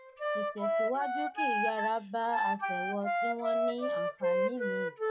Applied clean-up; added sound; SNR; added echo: classical method log-MMSE.